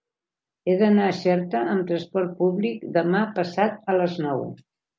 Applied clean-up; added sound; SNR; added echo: none; none; none; none.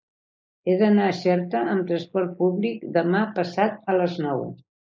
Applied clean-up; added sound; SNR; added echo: neural mask model Resemble Enhance denoiser.